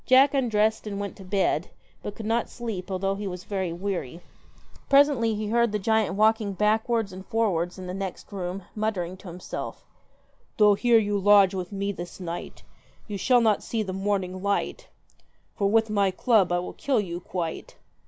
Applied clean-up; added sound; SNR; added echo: none; none; none; none.